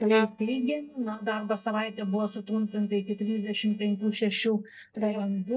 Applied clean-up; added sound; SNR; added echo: neural mask model DeepFilterNet 3.